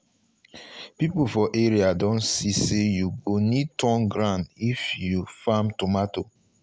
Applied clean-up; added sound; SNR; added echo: none; none; none; none.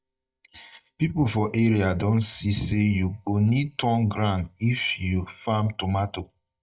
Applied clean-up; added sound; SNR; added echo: neural mask model DeepFilterNet 3.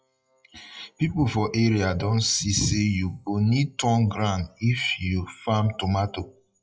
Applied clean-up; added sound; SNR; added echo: classical method WPE with log-MMSE.